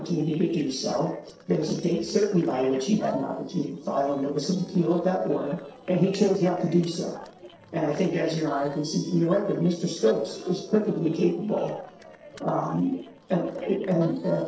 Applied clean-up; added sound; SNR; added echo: neural separator model SepFormer DNS4.